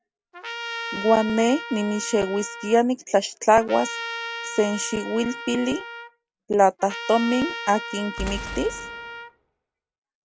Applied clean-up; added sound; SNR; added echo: none; Trumpet + Boom; 10 dB; none.